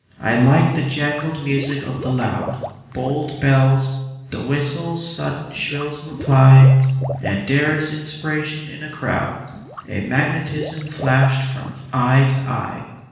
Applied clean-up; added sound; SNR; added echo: none; Liquid; 17 dB; reverberation time 1.1 s.